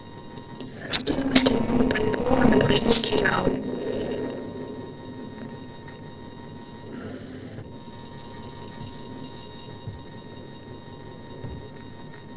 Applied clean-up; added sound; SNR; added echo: neural separator model SepFormer DNS4.